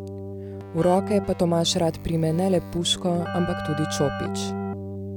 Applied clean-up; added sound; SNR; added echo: none; Keyboard (musical); 7 dB; none.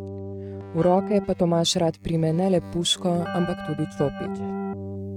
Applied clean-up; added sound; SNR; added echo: neural mask model RNNoise.